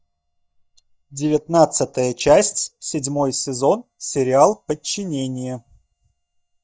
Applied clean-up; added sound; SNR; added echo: neural mask model DeepFilterNet 3.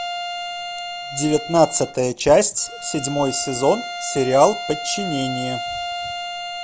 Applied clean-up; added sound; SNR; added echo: none; Bowed string instrument; 8 dB; none.